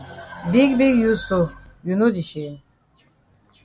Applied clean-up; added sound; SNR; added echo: none; none; none; none.